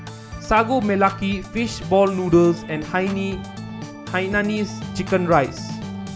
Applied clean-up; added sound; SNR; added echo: none; Organ; 11 dB; none.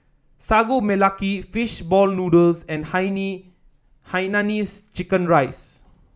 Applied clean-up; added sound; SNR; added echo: none; none; none; none.